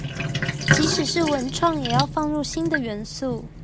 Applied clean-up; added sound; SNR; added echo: none; Sink (filling or washing); 1 dB; none.